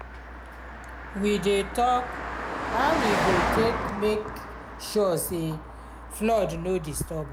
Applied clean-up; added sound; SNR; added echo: none; Car passing by; 4 dB; none.